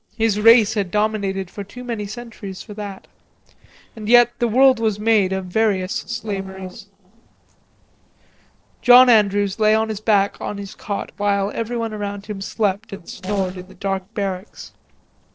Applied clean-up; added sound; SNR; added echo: neural separator model SepFormer DNS4.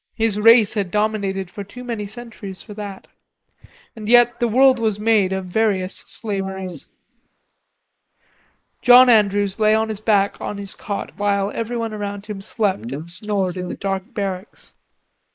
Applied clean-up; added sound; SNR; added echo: neural mask model Resemble Enhance denoiser.